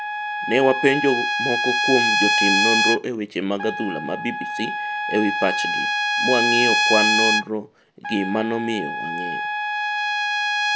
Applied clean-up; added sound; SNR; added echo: none; Trumpet; -2 dB; none.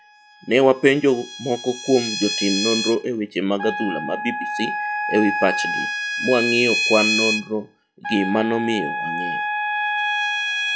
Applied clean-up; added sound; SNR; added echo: classical method log-MMSE.